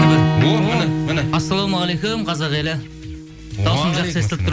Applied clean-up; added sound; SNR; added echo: none; Acoustic guitar / Strum; 1 dB; none.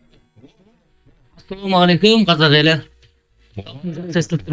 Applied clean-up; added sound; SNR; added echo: neural mask model DeepFilterNet 3.